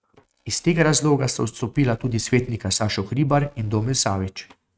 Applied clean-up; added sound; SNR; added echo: neural mask model RNNoise.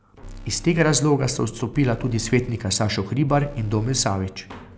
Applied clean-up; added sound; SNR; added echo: none; Alarm; 18 dB; none.